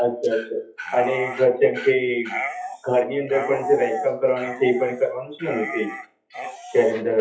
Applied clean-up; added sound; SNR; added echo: classical method WPE with log-MMSE.